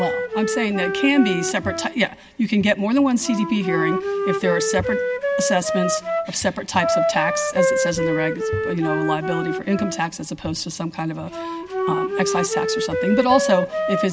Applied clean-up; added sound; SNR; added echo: none; Wind instrument, woodwind instrument; 2 dB; none.